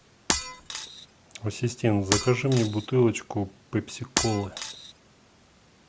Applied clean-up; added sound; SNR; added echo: none; Shatter; 5 dB; none.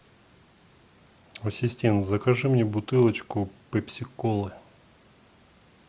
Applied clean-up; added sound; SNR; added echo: none; none; none; none.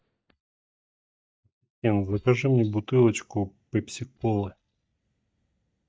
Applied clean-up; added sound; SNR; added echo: neural mask model DeepFilterNet 3.